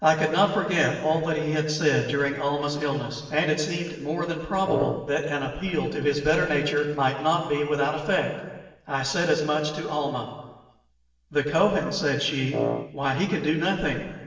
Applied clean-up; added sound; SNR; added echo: none; Wind instrument, woodwind instrument; 4 dB; reverberation time 1.2 s.